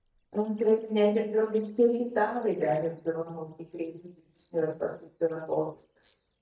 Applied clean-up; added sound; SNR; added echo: neural mask model DeepFilterNet 3.